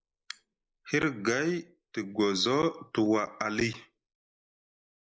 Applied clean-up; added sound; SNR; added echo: neural mask model Resemble Enhance denoiser.